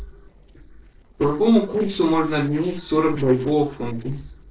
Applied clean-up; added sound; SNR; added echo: neural separator model SepFormer DNS4.